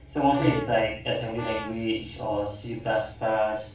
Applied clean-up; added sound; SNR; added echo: none; Brass instrument; 13 dB; reverberation time 0.4 s.